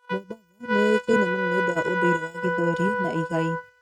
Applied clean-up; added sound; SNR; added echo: neural mask model RNNoise.